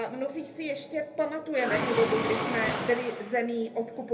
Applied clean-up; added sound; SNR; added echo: none; Mechanisms; 3 dB; reverberation time 0.3 s.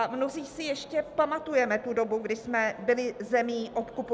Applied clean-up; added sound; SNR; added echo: none; none; none; none.